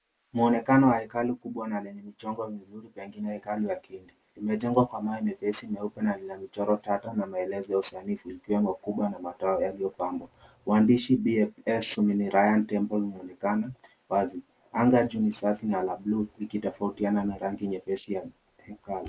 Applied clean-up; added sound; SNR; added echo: neural mask model Resemble Enhance denoiser.